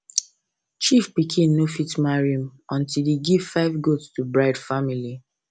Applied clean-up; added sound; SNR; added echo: none; none; none; none.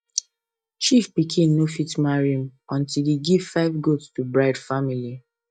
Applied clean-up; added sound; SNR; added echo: neural mask model DeepFilterNet 3.